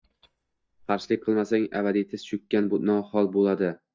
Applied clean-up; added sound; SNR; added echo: neural mask model DeepFilterNet 3.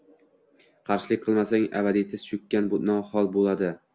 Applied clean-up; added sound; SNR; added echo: none; none; none; none.